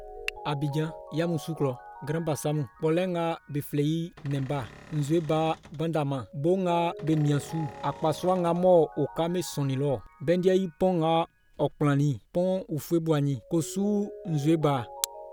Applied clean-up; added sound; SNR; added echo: none; Cupboard open or close / Door + Mallet percussion; 18 dB; none.